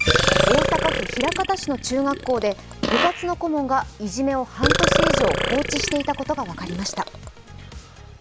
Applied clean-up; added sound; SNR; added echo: none; Fart + Burping, eructation; -1 dB; none.